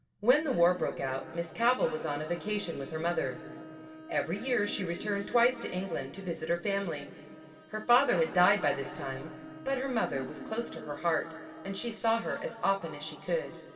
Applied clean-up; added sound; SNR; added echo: none; Bowed string instrument; 18 dB; reverberation time 2.5 s.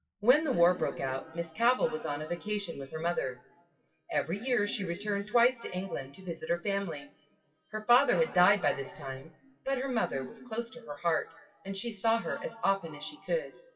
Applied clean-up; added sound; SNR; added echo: classical method WPE with log-MMSE.